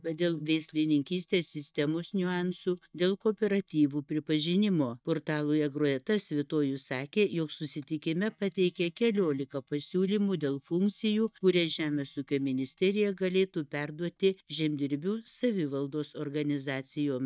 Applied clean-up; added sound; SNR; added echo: neural mask model DeepFilterNet 3.